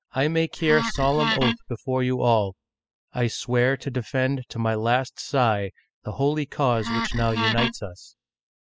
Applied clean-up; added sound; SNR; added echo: classical method spectral subtraction.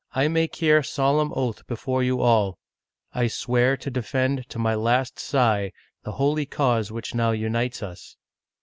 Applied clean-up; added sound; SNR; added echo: none; none; none; none.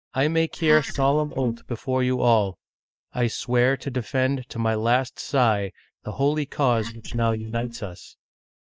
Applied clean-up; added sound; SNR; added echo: neural mask model DeepFilterNet 3.